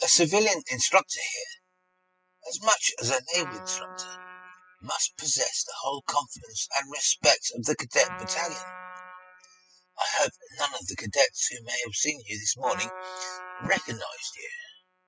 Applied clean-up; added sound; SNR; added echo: classical method spectral subtraction.